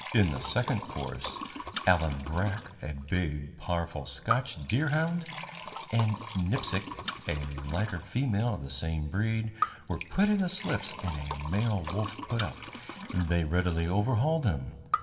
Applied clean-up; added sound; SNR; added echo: none; Liquid; 10 dB; reverberation time 1.3 s.